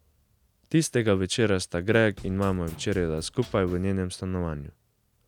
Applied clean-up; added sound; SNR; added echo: none; Drum kit; 18 dB; none.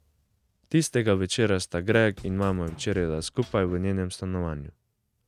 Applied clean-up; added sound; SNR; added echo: neural mask model RNNoise.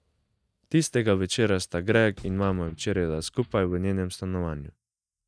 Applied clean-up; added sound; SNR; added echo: neural mask model DeepFilterNet 3.